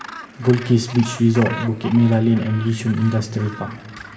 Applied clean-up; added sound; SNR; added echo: none; Gull, seagull; 16 dB; reverberation time 1.5 s.